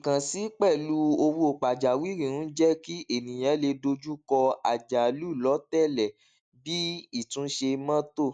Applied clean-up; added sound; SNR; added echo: none; none; none; none.